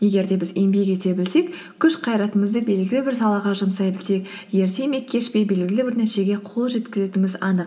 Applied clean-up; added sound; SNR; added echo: none; none; none; reverberation time 2.3 s.